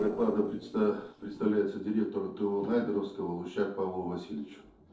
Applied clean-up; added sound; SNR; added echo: neural separator model SepFormer DNS4.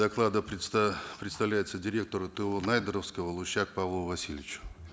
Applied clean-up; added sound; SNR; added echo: none; none; none; none.